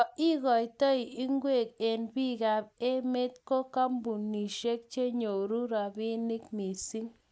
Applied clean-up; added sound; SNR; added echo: none; none; none; none.